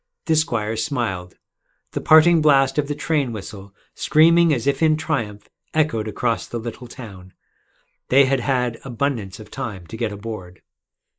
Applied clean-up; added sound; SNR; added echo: neural mask model Resemble Enhance denoiser.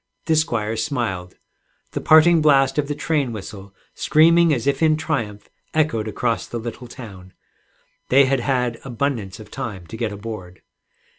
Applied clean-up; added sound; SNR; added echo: none; none; none; none.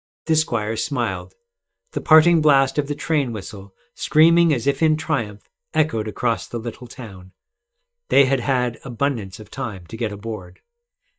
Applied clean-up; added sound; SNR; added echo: neural mask model DeepFilterNet 3.